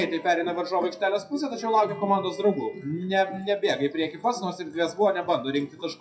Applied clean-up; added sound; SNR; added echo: classical method WPE with log-MMSE.